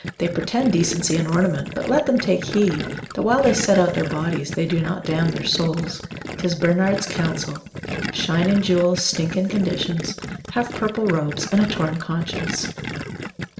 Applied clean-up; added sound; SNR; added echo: none; Gurgling; 9 dB; reverberation time 1.9 s.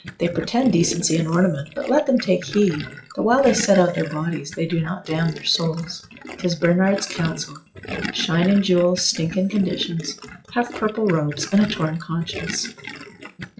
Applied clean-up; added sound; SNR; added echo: classical method WPE with log-MMSE.